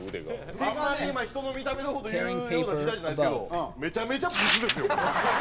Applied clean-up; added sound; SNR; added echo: none; Tearing; 2 dB; none.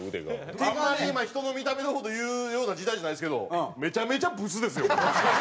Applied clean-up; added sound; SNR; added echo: none; none; none; none.